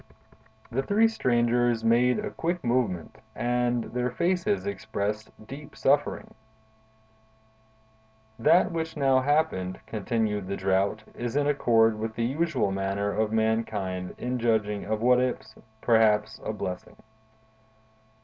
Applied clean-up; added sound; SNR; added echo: none; none; none; none.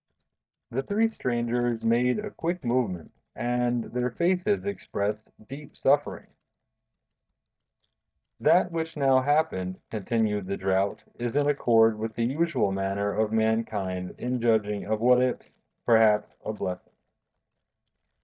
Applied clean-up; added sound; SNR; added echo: neural mask model DeepFilterNet 3.